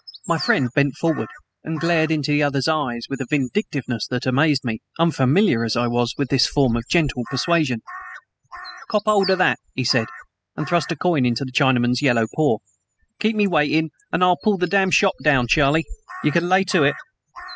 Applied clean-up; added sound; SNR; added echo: classical method spectral subtraction.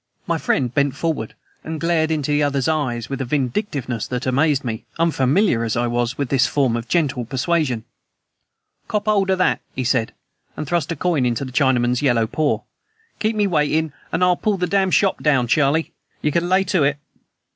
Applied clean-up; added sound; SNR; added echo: none; none; none; none.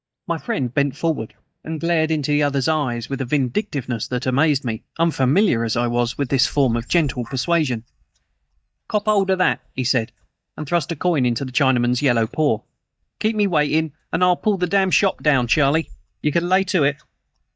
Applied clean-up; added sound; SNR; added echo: neural mask model DeepFilterNet 3.